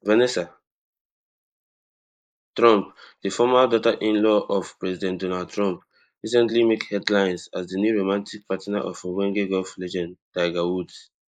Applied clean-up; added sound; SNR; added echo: neural mask model Resemble Enhance denoiser.